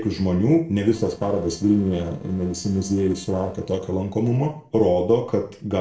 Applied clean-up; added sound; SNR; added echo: neural separator model SepFormer DNS4.